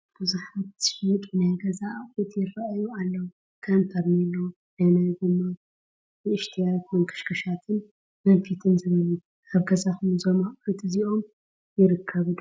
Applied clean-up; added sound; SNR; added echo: none; none; none; none.